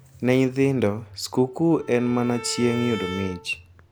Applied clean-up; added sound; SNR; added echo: none; Bowed string instrument; 14 dB; none.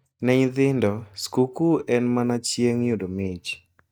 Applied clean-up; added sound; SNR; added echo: neural mask model DeepFilterNet 3.